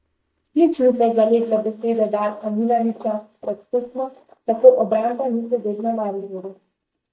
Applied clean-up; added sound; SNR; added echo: neural mask model DeepFilterNet 3.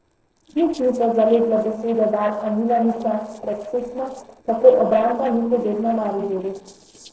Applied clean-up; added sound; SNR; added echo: neural separator model SepFormer DNS4.